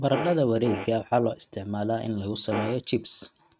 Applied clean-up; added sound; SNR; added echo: neural mask model RNNoise.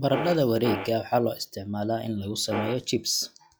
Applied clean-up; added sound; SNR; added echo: classical method log-MMSE.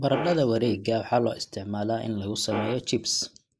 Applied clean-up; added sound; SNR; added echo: neural mask model Resemble Enhance denoiser.